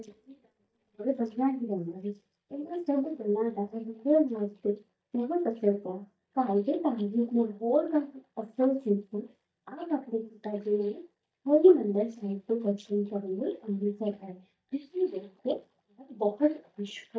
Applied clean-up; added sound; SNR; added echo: neural mask model DeepFilterNet 3.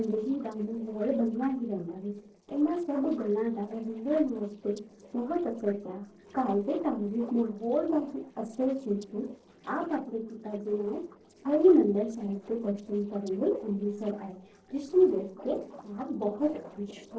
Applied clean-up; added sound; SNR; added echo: neural separator model SepFormer DNS4.